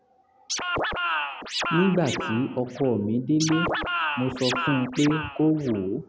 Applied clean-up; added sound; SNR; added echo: none; Scratching (performance technique); 4 dB; none.